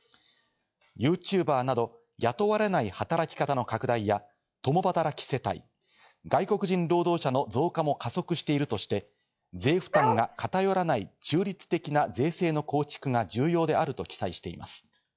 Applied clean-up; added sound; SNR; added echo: classical method log-MMSE.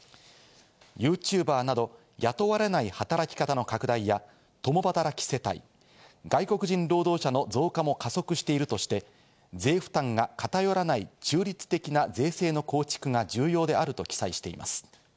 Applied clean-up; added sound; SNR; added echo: none; none; none; none.